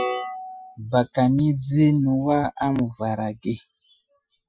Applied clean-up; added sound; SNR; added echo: classical method Wiener filter.